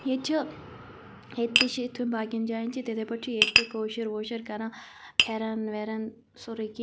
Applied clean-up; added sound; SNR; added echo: none; Tap; 1 dB; none.